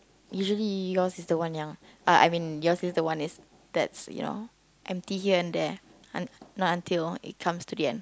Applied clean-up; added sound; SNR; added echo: none; none; none; none.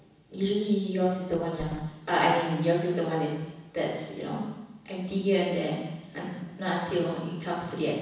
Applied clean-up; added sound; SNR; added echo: none; Door; 16 dB; reverberation time 1.1 s.